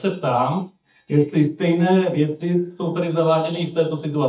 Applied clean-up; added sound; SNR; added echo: neural mask model DeepFilterNet 3.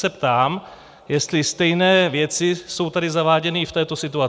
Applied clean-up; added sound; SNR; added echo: none; none; none; none.